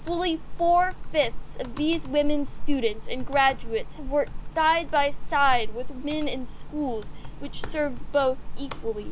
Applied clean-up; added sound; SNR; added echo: none; Computer keyboard; 2 dB; none.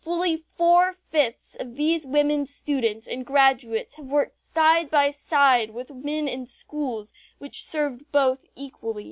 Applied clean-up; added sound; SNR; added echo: none; none; none; none.